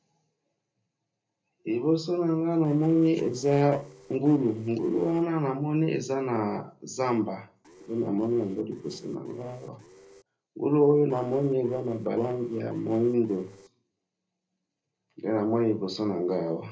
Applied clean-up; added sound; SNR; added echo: neural separator model SepFormer DNS4.